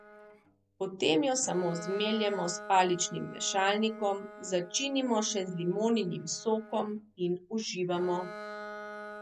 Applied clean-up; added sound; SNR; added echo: none; Bowed string instrument; 15 dB; none.